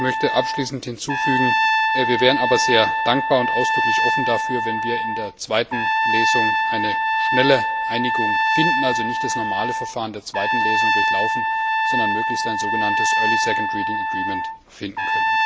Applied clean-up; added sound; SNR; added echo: none; Trumpet; -4 dB; none.